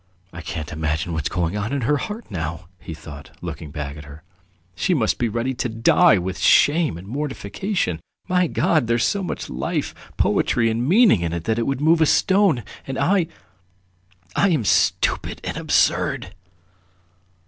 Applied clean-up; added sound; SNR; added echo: none; none; none; none.